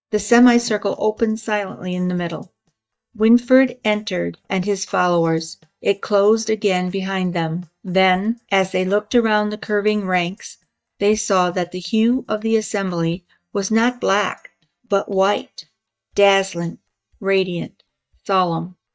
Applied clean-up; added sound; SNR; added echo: neural mask model DeepFilterNet 3.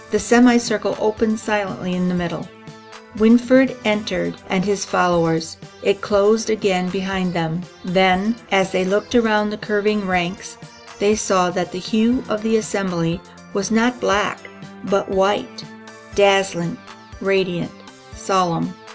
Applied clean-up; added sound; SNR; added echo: none; Organ; 20 dB; none.